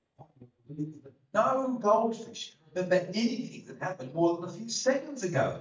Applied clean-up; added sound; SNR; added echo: neural mask model DeepFilterNet 3.